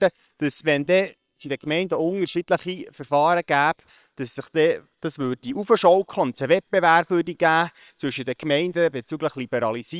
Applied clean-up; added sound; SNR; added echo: neural separator model SepFormer WHAM!.